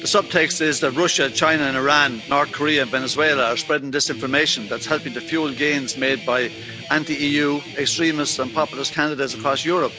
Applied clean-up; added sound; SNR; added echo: none; Guitar; 15 dB; none.